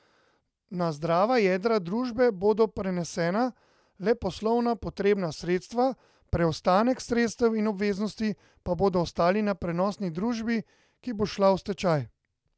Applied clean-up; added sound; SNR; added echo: none; none; none; none.